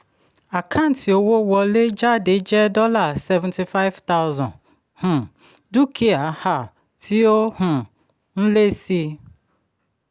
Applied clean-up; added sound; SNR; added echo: none; none; none; none.